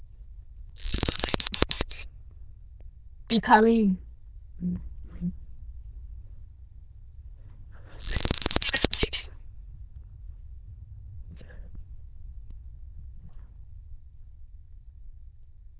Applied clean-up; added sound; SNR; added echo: neural diffusion model UNIVERSE++.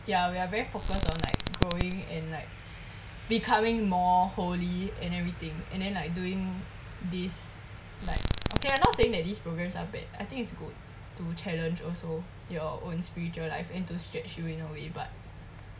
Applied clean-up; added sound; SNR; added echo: none; Alarm; -2 dB; none.